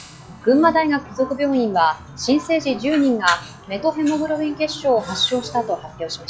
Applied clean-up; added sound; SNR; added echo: classical method log-MMSE.